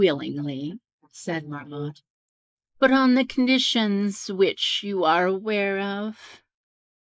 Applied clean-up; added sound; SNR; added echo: neural mask model Resemble Enhance denoiser.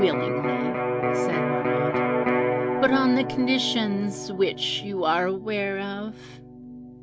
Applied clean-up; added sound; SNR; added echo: none; Electric guitar; 0 dB; none.